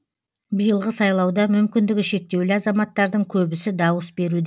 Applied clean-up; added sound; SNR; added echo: none; none; none; none.